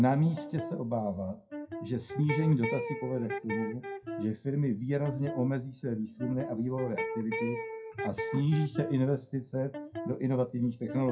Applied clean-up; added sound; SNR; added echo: classical method WPE with log-MMSE.